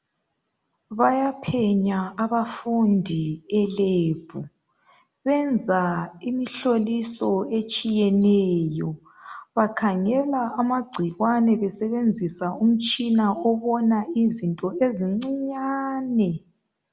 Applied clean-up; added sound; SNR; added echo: none; none; none; none.